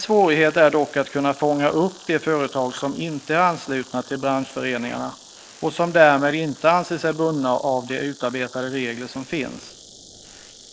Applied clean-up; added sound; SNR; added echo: neural mask model Resemble Enhance denoiser.